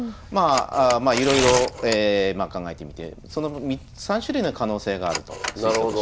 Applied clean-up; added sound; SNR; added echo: none; Telephone + Tearing; 10 dB; none.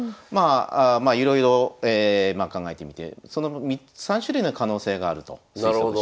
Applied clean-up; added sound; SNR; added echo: none; none; none; none.